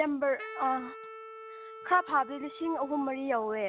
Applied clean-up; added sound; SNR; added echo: none; Wind instrument, woodwind instrument; 15 dB; none.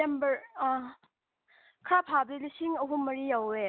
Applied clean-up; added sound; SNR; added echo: none; none; none; none.